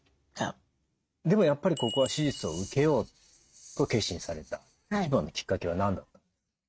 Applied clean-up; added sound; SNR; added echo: neural mask model RNNoise.